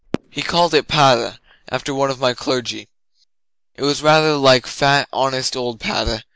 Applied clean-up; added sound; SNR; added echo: neural mask model Resemble Enhance denoiser.